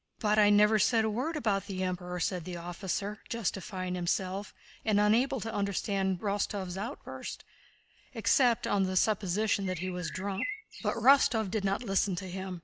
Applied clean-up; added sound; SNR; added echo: none; Bird; 11 dB; none.